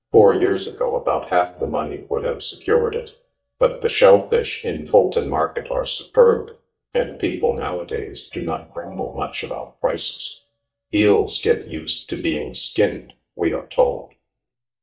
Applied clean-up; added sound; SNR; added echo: neural mask model DeepFilterNet 3.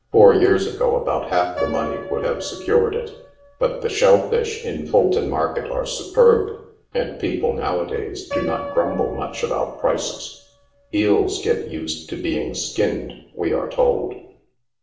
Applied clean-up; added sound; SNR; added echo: none; Piano; 16 dB; reverberation time 0.6 s.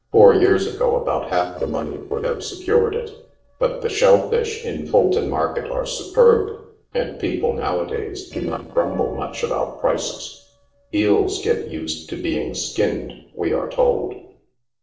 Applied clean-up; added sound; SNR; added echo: neural separator model SepFormer DNS4.